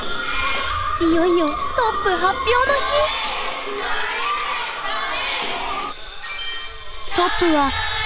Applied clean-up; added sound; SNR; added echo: none; Walk, footsteps; 8 dB; none.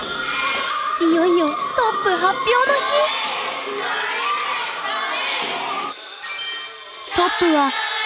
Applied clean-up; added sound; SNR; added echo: none; none; none; none.